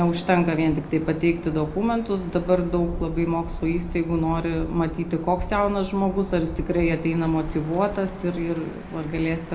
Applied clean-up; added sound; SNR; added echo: none; Bird; 11 dB; reverberation time 0.4 s.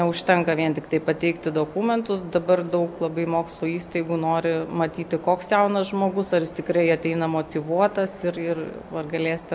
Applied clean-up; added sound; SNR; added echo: none; none; none; none.